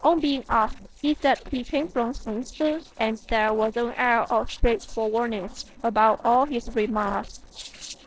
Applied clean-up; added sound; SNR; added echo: neural separator model SepFormer DNS4.